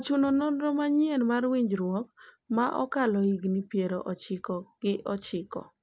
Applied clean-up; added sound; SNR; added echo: none; none; none; none.